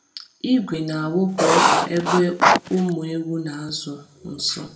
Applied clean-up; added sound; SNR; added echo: none; Writing; -5 dB; reverberation time 0.4 s.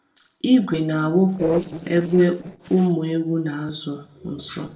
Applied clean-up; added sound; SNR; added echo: neural separator model SepFormer DNS4.